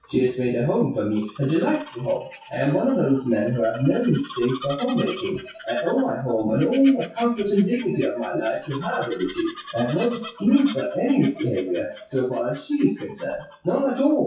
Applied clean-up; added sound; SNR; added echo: classical method WPE with log-MMSE.